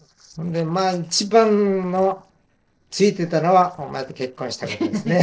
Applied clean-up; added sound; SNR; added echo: neural separator model SepFormer DNS4.